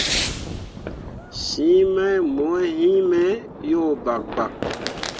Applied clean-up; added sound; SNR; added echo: none; Fireworks; 9 dB; none.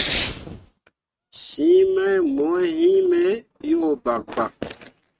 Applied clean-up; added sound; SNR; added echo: neural mask model RNNoise.